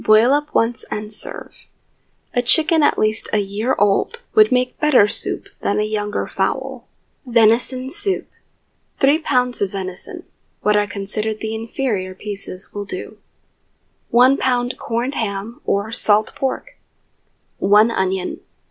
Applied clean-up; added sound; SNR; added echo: none; none; none; none.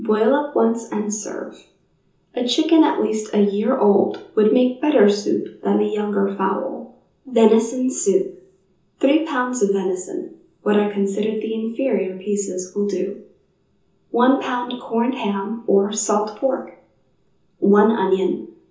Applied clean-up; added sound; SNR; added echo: none; none; none; reverberation time 0.6 s.